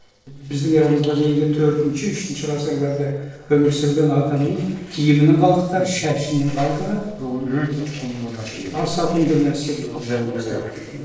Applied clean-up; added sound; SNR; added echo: neural separator model SepFormer DNS4.